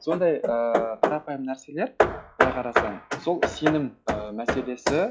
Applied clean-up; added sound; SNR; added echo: classical method log-MMSE.